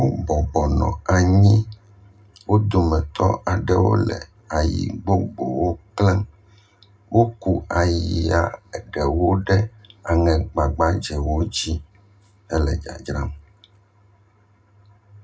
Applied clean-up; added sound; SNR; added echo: none; none; none; reverberation time 0.2 s.